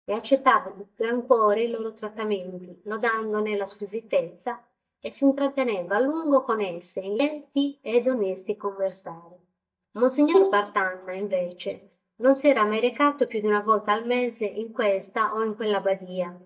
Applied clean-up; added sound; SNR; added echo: neural mask model DeepFilterNet 3.